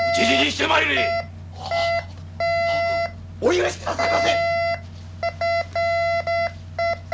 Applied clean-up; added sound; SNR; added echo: none; Alarm; -3 dB; none.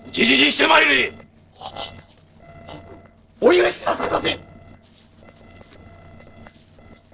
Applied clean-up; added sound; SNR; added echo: neural separator model SepFormer DNS4.